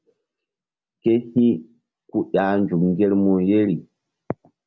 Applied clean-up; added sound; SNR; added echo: none; none; none; none.